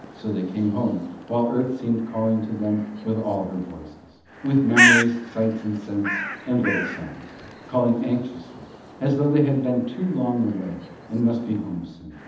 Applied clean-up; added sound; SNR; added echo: none; Bird; 5 dB; reverberation time 0.8 s.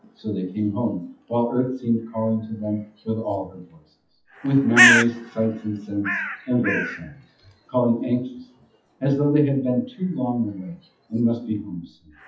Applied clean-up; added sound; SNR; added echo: classical method WPE with log-MMSE.